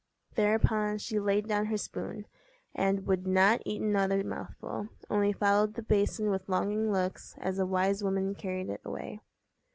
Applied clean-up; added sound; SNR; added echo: none; none; none; none.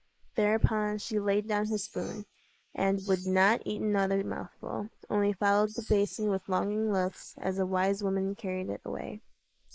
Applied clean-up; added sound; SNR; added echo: neural mask model Resemble Enhance denoiser.